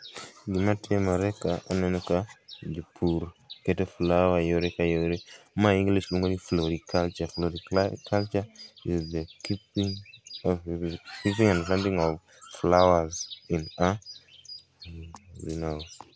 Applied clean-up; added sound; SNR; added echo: none; none; none; none.